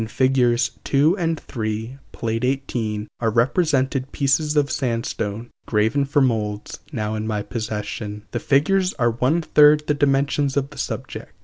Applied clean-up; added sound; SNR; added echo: none; none; none; none.